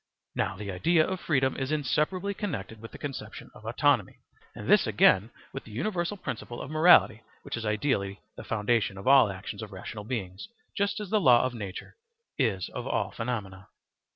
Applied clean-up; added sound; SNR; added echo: none; none; none; none.